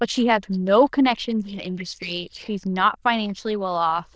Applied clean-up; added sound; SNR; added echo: neural diffusion model UNIVERSE++.